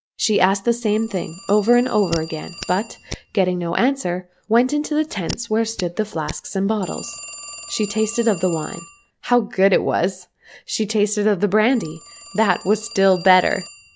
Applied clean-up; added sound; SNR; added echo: none; Telephone + Hands; 17 dB; none.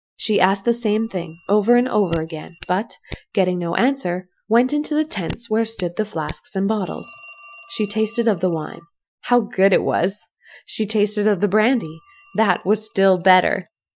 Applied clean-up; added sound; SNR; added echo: classical method Wiener filter.